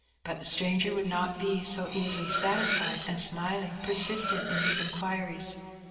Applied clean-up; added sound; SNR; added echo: none; Cutlery, silverware; 2 dB; reverberation time 2.5 s.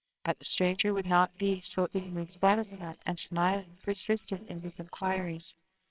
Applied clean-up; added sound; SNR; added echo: neural separator model SepFormer WHAMR!.